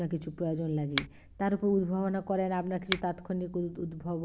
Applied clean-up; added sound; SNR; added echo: none; Finger snapping; 6 dB; none.